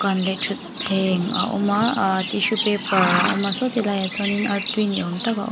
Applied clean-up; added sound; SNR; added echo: none; Livestock, farm animals, working animals; 5 dB; none.